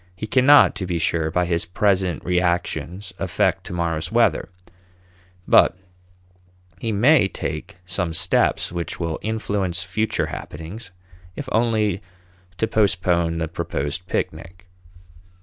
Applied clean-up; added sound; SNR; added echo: none; none; none; none.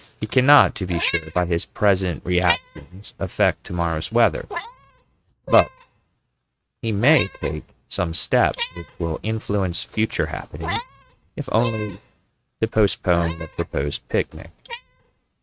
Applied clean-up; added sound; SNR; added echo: neural mask model RNNoise.